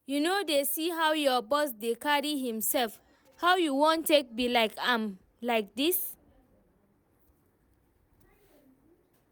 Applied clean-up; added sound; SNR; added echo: none; none; none; none.